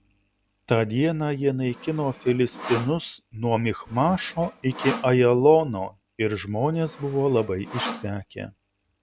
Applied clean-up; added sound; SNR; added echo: none; Sawing; 14 dB; none.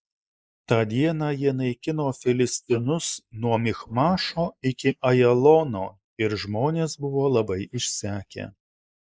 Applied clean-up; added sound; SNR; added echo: neural mask model Resemble Enhance denoiser.